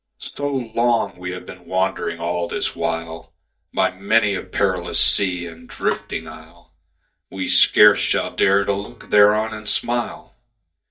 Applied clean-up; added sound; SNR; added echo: neural mask model DeepFilterNet 3.